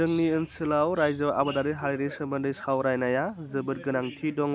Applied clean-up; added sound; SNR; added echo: none; none; none; none.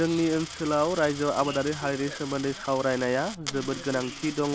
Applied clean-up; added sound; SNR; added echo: none; Coin (dropping); 13 dB; none.